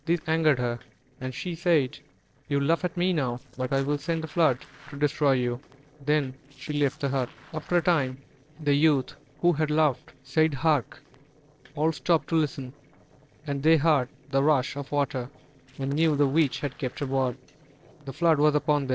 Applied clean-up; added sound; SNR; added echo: neural separator model SepFormer DNS4.